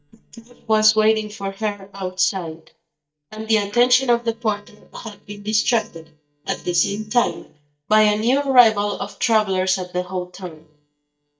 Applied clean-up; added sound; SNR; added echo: neural mask model DeepFilterNet 3.